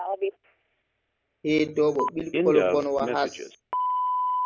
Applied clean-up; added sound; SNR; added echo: none; Telephone; 1 dB; none.